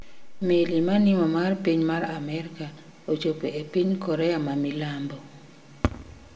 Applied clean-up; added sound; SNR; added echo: none; none; none; reverberation time 0.9 s.